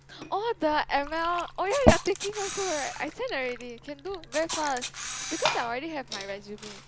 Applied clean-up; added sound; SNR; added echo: none; Fill (with liquid) / Glass + Camera; 2 dB; none.